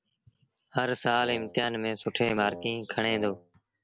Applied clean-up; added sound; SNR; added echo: none; Wind instrument, woodwind instrument; 14 dB; none.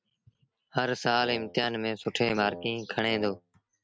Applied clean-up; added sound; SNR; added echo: neural mask model RNNoise.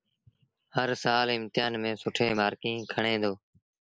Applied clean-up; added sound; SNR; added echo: neural mask model Resemble Enhance denoiser.